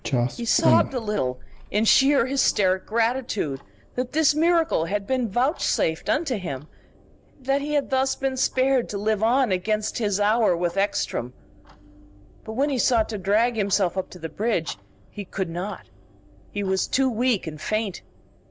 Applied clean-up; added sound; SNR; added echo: none; Clock; 12 dB; none.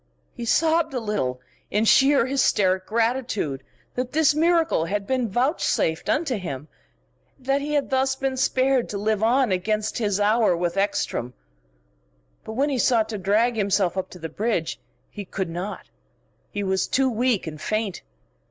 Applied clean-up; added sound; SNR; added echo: none; none; none; none.